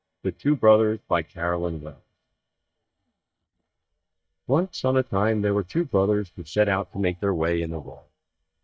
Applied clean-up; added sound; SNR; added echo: neural mask model DeepFilterNet 3.